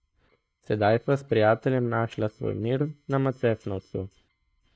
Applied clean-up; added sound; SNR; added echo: neural mask model DeepFilterNet 3.